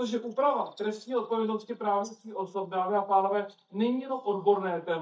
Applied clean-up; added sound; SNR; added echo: neural mask model DeepFilterNet 3.